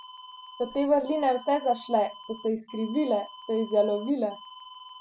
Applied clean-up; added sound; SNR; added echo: none; Alarm; 18 dB; none.